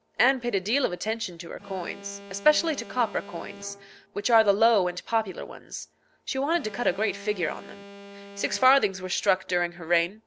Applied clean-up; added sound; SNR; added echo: none; Alarm; 20 dB; none.